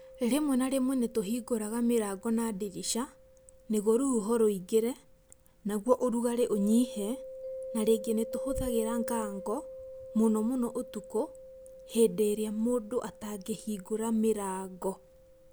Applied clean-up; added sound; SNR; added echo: none; Mallet percussion; 14 dB; none.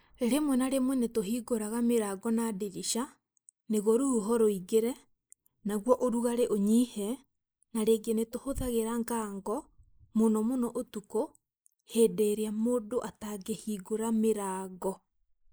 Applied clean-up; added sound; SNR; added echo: neural mask model Resemble Enhance denoiser.